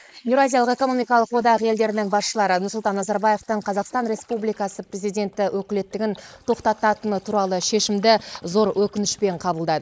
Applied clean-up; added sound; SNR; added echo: neural mask model Resemble Enhance denoiser.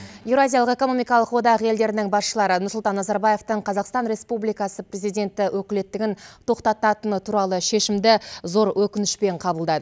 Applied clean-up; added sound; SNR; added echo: none; none; none; none.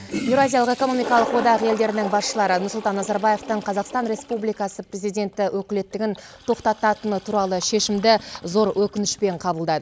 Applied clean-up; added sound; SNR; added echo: none; Toilet flush; 13 dB; none.